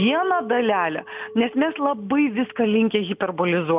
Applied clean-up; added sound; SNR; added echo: none; Chink, clink; 19 dB; none.